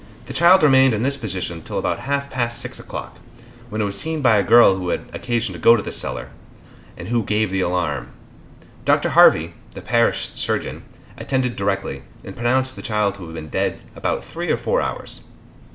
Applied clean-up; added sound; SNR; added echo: none; none; none; none.